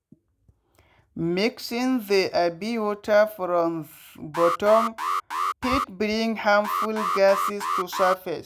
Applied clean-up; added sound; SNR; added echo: none; Alarm; 3 dB; none.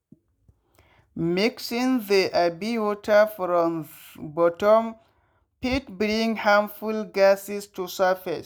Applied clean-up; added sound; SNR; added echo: none; none; none; none.